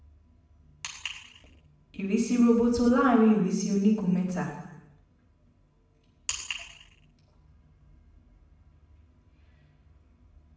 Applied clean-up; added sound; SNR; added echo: none; none; none; reverberation time 0.9 s.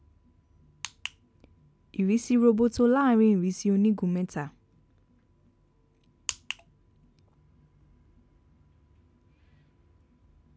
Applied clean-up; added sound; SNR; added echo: none; none; none; none.